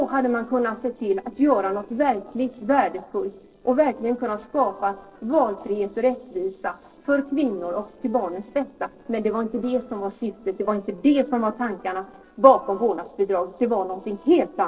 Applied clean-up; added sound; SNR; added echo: neural separator model SepFormer DNS4.